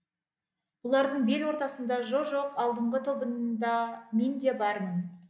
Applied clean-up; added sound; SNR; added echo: none; none; none; none.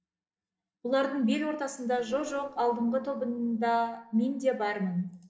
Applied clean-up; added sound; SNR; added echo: neural separator model SepFormer DNS4.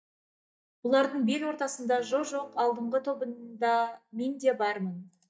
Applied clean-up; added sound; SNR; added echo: neural mask model DeepFilterNet 3.